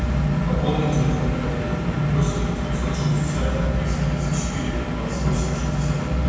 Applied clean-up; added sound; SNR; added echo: none; Engine; 8 dB; reverberation time 2.1 s.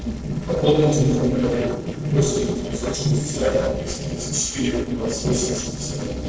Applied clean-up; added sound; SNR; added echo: neural separator model SepFormer DNS4.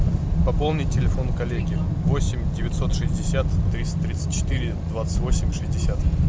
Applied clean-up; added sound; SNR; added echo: none; none; none; none.